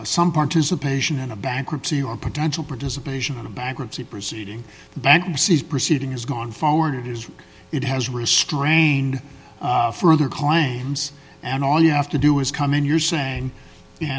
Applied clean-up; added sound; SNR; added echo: none; none; none; none.